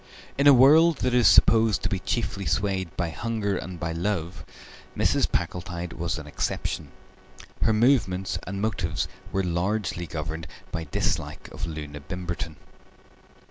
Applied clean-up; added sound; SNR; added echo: none; none; none; none.